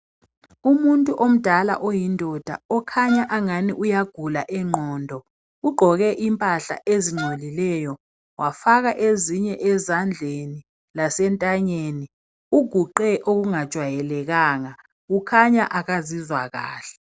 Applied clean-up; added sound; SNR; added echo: none; Wind instrument, woodwind instrument; 12 dB; none.